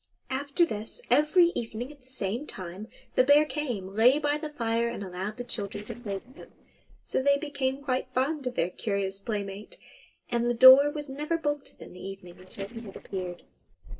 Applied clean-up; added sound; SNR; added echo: neural separator model SepFormer DNS4.